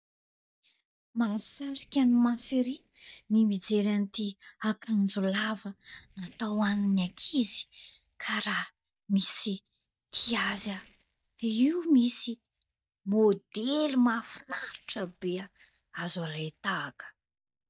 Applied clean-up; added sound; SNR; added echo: neural mask model DeepFilterNet 3.